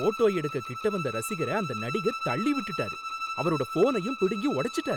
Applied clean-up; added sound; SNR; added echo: none; Bowed string instrument; 7 dB; none.